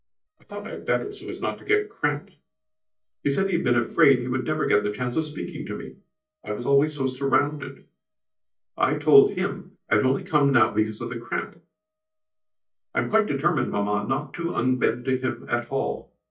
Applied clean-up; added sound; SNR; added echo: neural mask model DeepFilterNet 3.